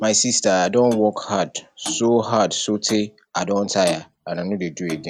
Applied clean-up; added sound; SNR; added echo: none; Clock; 18 dB; none.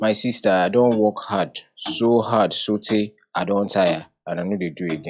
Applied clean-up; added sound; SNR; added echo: classical method log-MMSE.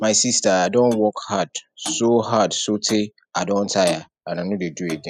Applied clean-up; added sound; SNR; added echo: classical method spectral subtraction.